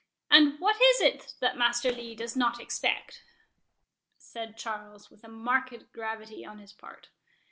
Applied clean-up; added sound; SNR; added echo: neural separator model SepFormer DNS4.